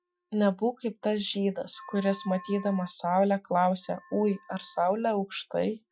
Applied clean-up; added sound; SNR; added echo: classical method Wiener filter.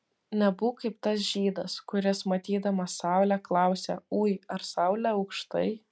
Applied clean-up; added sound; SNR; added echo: none; none; none; none.